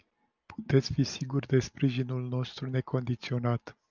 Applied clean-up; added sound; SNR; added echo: none; none; none; none.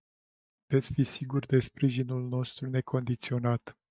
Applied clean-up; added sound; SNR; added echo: neural mask model DeepFilterNet 3.